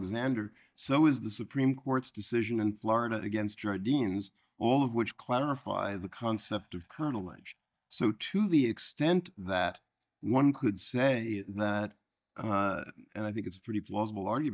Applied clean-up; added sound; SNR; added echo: neural mask model DeepFilterNet 3.